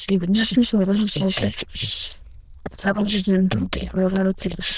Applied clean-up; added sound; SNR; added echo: neural diffusion model UNIVERSE++.